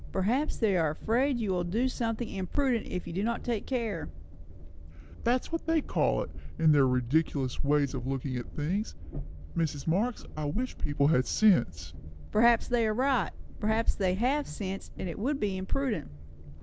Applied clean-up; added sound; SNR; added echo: none; Train; 10 dB; none.